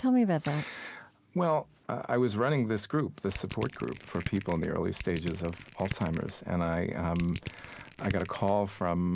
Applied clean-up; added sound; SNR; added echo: none; Crushing; 12 dB; none.